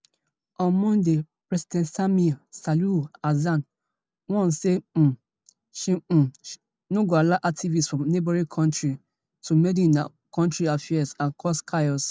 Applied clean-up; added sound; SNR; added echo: none; none; none; none.